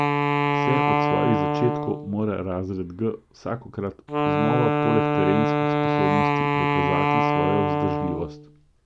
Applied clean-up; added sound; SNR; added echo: none; Wind instrument, woodwind instrument; -5 dB; none.